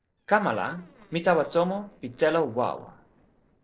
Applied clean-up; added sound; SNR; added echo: neural separator model SepFormer DNS4.